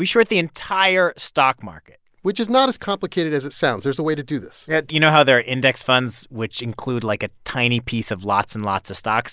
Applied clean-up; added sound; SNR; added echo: none; none; none; none.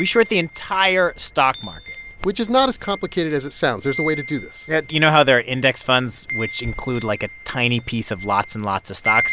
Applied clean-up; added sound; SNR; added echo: none; Wind chime; 11 dB; none.